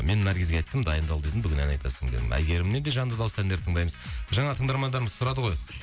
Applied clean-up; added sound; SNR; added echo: none; none; none; none.